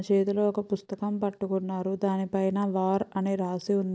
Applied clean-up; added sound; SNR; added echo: none; none; none; none.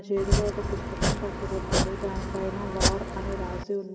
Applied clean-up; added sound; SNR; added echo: none; Domestic sounds, home sounds; -4 dB; reverberation time 1.6 s.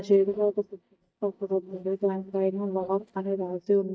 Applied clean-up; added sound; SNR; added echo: neural mask model DeepFilterNet 3.